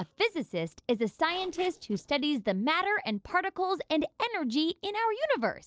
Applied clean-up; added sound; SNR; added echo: neural separator model SepFormer DNS4.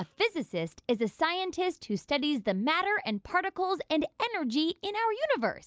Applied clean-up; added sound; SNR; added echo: none; none; none; none.